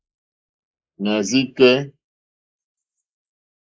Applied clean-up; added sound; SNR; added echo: neural mask model Resemble Enhance denoiser.